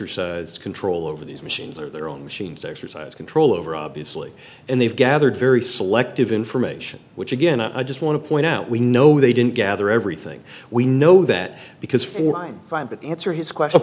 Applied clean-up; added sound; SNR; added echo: none; none; none; none.